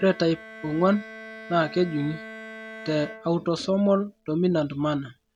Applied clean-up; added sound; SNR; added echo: none; Bowed string instrument; 17 dB; none.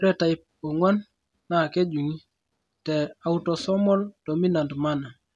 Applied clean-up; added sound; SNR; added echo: none; none; none; none.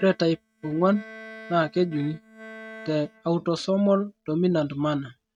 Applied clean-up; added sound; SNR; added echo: neural mask model RNNoise.